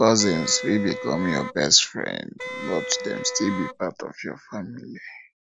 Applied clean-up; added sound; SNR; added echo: none; Wind instrument, woodwind instrument; 9 dB; none.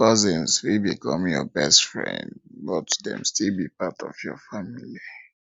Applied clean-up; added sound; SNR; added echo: none; none; none; none.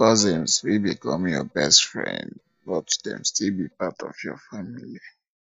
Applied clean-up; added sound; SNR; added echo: neural mask model DeepFilterNet 3.